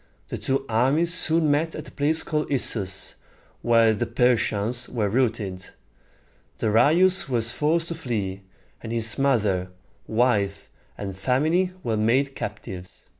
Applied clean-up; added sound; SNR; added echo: none; none; none; none.